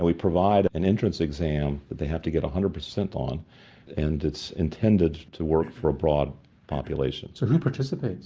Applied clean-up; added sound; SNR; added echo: none; Cough; 19 dB; none.